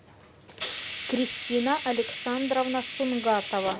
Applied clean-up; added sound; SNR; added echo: none; Hiss; 2 dB; none.